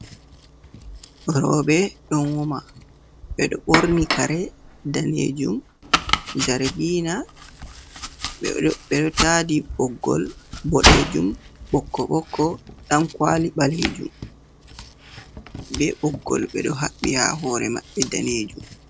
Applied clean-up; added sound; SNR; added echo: none; Domestic sounds, home sounds; 5 dB; none.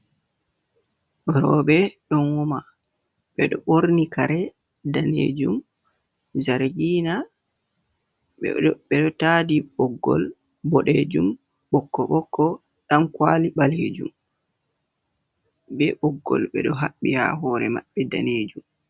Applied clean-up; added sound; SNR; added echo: none; none; none; none.